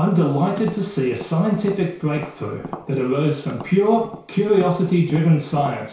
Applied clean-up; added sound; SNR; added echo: none; Tap; 17 dB; reverberation time 0.6 s.